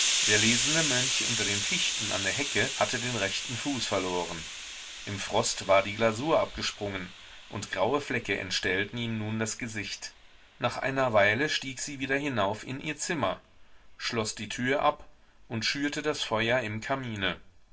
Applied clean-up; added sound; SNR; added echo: none; Hiss; 6 dB; reverberation time 0.2 s.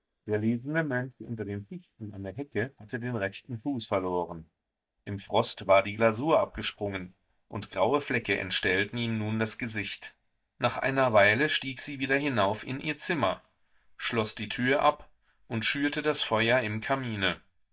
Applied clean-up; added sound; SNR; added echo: neural mask model DeepFilterNet 3.